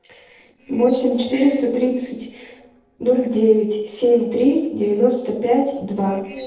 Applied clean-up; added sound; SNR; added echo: neural separator model SepFormer DNS4.